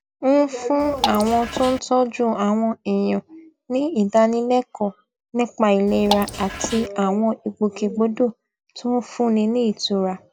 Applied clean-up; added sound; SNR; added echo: none; Drip / Water; 7 dB; none.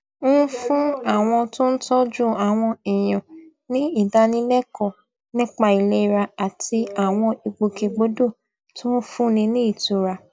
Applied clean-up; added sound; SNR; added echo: none; none; none; none.